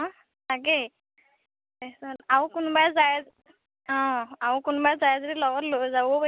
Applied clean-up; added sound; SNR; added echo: none; none; none; none.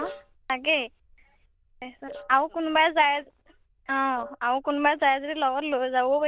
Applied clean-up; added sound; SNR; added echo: neural diffusion model UNIVERSE++.